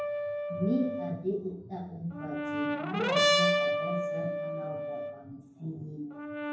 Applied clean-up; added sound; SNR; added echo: none; Brass instrument; -4 dB; reverberation time 0.9 s.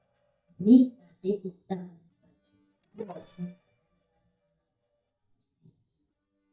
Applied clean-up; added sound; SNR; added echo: neural mask model DeepFilterNet 3.